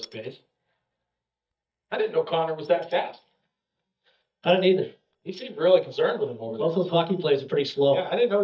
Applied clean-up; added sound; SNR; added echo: neural mask model DeepFilterNet 3.